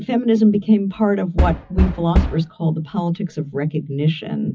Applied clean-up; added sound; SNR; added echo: classical method WPE with log-MMSE.